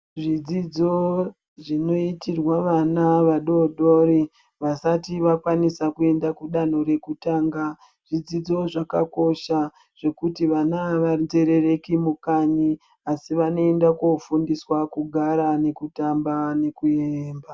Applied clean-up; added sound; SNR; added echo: none; none; none; none.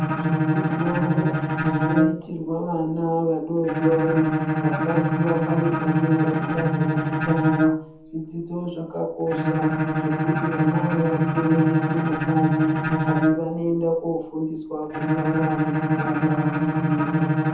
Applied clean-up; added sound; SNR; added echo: none; Bowed string instrument; -3 dB; reverberation time 0.6 s.